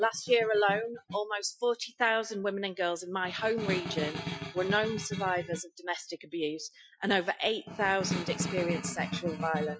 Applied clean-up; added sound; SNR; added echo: classical method Wiener filter.